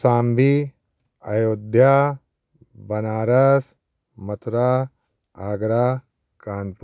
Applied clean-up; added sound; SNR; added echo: none; none; none; none.